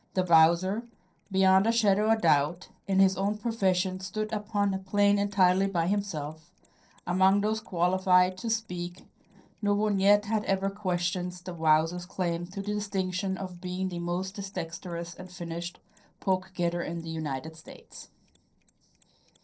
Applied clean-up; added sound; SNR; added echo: neural separator model SepFormer DNS4.